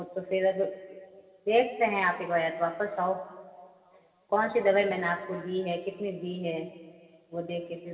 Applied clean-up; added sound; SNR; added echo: none; none; none; reverberation time 2.3 s.